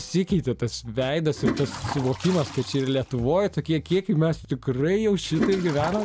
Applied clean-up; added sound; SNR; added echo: none; Toilet flush; 10 dB; none.